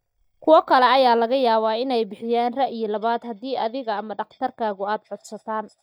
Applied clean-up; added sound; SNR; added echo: neural mask model DeepFilterNet 3.